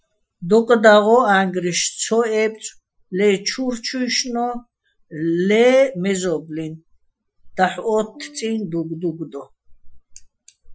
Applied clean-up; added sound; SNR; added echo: classical method Wiener filter.